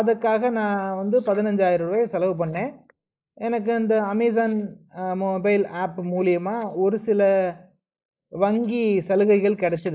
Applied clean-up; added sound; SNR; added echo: neural mask model Resemble Enhance denoiser.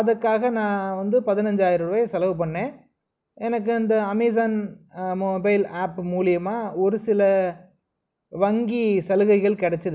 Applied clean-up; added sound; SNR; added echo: none; none; none; none.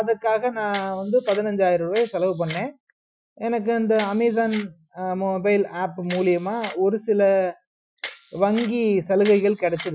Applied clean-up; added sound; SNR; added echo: classical method Wiener filter.